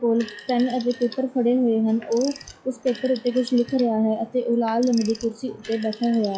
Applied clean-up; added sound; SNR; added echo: classical method log-MMSE.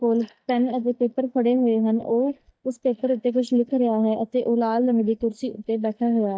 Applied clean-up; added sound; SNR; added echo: neural mask model DeepFilterNet 3.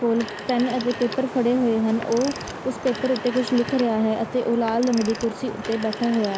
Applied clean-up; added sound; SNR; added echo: none; Wind + Telephone; 11 dB; none.